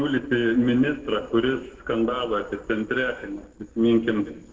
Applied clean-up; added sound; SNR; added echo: neural separator model SepFormer DNS4.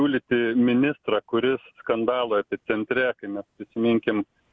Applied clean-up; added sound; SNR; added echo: none; none; none; none.